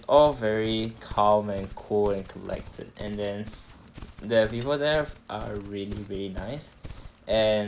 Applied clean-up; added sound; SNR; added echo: none; Livestock, farm animals, working animals; 16 dB; none.